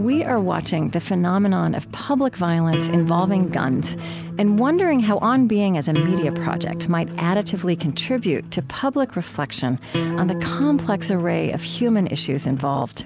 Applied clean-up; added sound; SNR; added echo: none; Acoustic guitar; 8 dB; none.